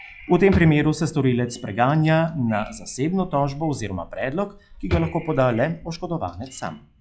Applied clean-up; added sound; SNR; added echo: classical method log-MMSE.